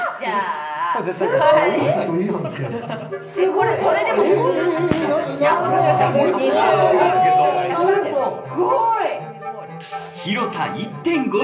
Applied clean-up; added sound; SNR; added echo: none; Gunshot, gunfire; 15 dB; reverberation time 0.5 s.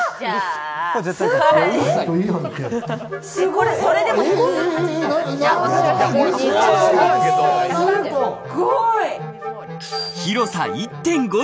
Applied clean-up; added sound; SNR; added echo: none; none; none; none.